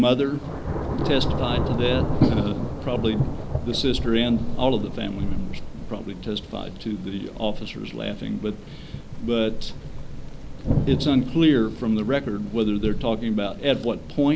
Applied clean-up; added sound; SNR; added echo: none; Thunder / Rain; 3 dB; none.